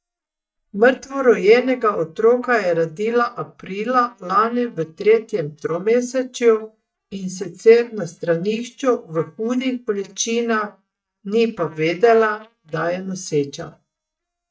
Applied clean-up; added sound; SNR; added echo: neural mask model DeepFilterNet 3.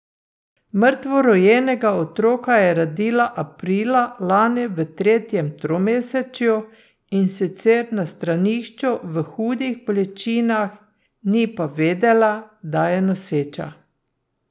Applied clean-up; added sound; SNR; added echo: none; none; none; none.